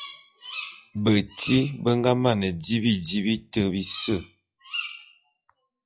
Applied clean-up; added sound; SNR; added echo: classical method log-MMSE.